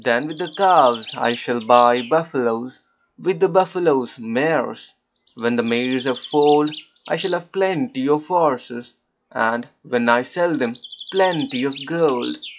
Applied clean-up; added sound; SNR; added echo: classical method log-MMSE.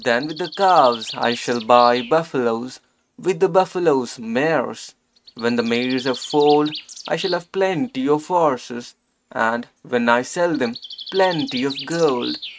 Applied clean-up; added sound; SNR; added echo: neural mask model RNNoise.